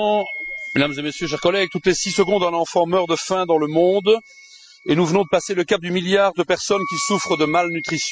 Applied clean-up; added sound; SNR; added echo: classical method spectral subtraction.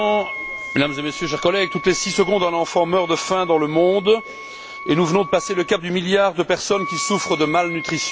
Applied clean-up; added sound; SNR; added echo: none; Wind instrument, woodwind instrument; 12 dB; none.